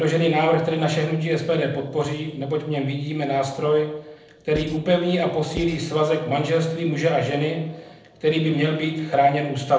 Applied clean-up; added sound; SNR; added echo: neural separator model SepFormer DNS4.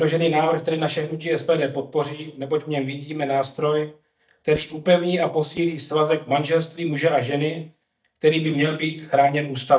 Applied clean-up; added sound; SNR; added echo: neural mask model DeepFilterNet 3.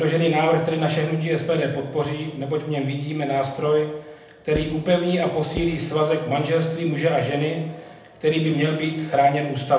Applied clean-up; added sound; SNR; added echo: none; Writing; 12 dB; reverberation time 0.7 s.